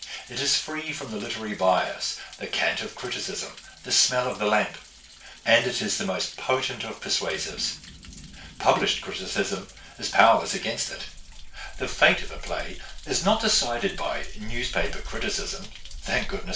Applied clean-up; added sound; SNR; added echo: none; Thunder; 11 dB; reverberation time 0.3 s.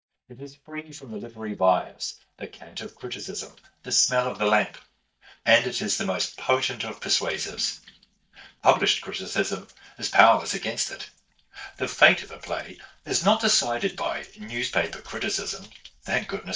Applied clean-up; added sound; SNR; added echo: neural mask model DeepFilterNet 3.